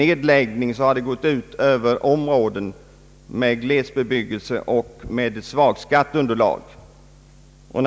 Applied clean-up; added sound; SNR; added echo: none; none; none; none.